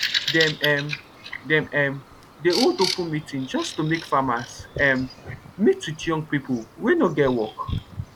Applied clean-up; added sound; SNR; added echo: none; Bird vocalization, bird call, bird song; 9 dB; none.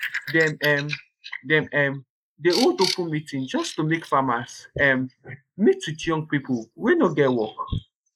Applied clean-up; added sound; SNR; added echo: neural mask model Resemble Enhance denoiser.